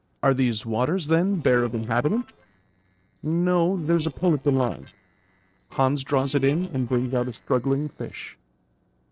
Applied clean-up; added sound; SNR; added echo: neural separator model SepFormer DNS4.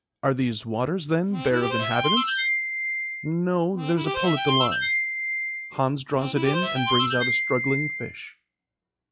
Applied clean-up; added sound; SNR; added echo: classical method log-MMSE.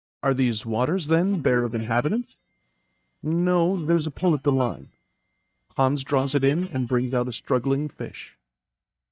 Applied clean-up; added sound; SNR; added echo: neural mask model DeepFilterNet 3.